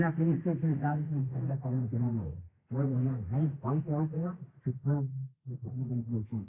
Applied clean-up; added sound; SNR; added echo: neural mask model Resemble Enhance denoiser.